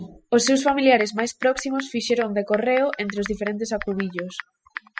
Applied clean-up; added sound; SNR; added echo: classical method spectral subtraction.